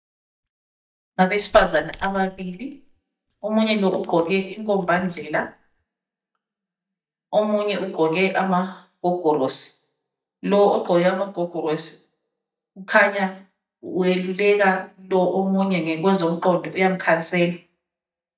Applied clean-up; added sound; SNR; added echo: neural mask model DeepFilterNet 3.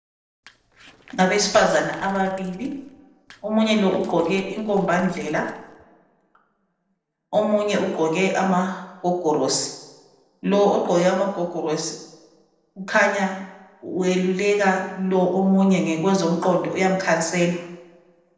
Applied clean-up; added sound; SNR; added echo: neural separator model SepFormer DNS4.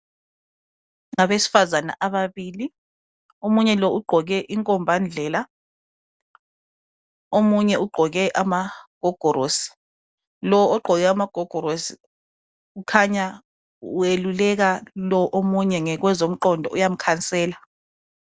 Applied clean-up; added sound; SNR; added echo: none; none; none; none.